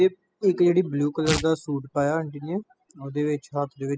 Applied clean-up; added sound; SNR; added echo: classical method spectral subtraction.